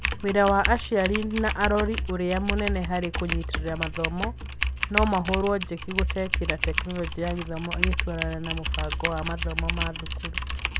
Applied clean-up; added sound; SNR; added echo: none; Typing; 1 dB; none.